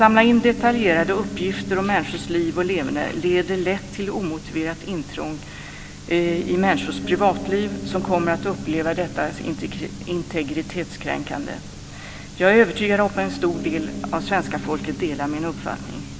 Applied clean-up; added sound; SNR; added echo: none; Piano; 11 dB; none.